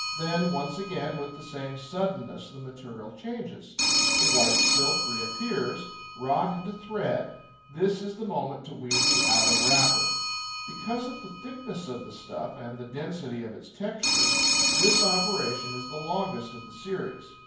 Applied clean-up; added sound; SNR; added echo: none; Telephone; -3 dB; reverberation time 0.9 s.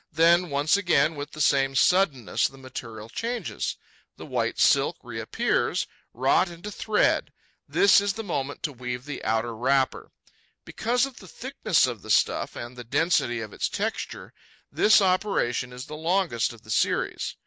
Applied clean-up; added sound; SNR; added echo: none; none; none; none.